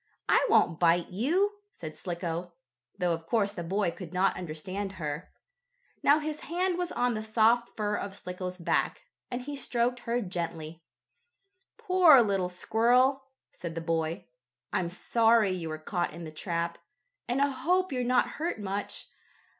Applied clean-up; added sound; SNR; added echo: none; none; none; none.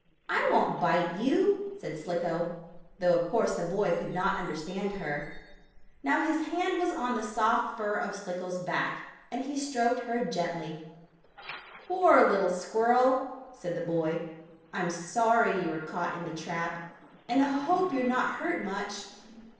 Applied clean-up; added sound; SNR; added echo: neural separator model SepFormer DNS4.